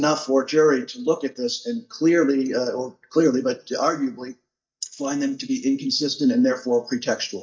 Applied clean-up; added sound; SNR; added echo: neural mask model DeepFilterNet 3.